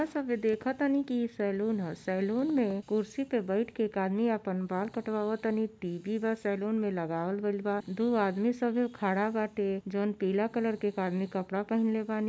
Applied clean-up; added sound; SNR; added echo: none; none; none; none.